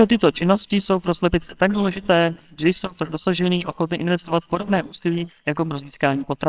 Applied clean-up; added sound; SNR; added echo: neural separator model SepFormer WHAMR!.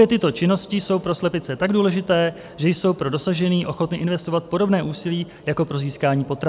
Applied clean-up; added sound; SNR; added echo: none; none; none; none.